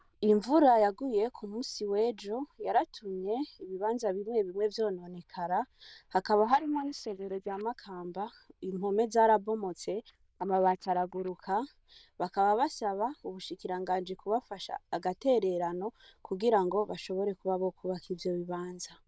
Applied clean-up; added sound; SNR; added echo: neural diffusion model UNIVERSE++.